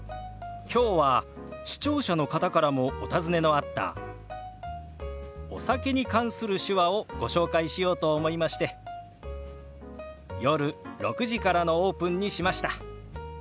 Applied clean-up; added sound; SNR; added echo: none; none; none; none.